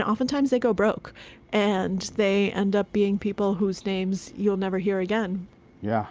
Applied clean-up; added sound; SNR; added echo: none; none; none; none.